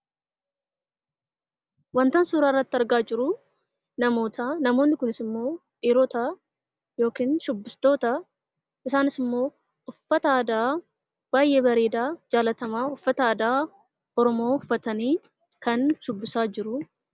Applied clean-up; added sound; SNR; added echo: none; none; none; none.